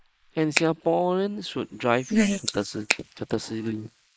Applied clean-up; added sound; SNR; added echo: neural mask model Resemble Enhance denoiser.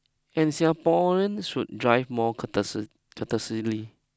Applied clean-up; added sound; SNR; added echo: none; none; none; none.